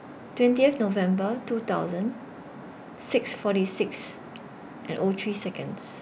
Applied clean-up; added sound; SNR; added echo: none; none; none; none.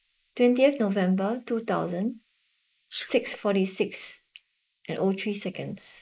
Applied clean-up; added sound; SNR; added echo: neural mask model Resemble Enhance denoiser.